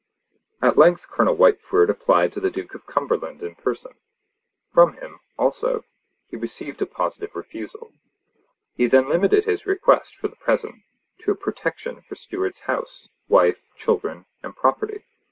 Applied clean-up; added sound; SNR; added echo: none; none; none; none.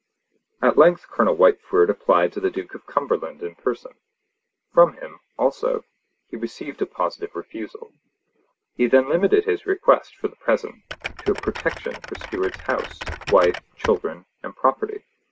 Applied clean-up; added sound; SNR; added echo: none; Typing; 12 dB; none.